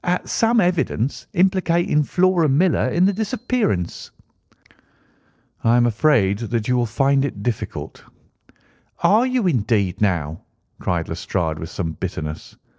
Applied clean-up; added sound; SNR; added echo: neural separator model SepFormer DNS4.